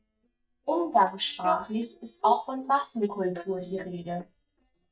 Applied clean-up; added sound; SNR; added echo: neural mask model DeepFilterNet 3.